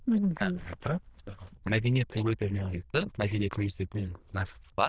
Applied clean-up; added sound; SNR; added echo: neural diffusion model UNIVERSE++.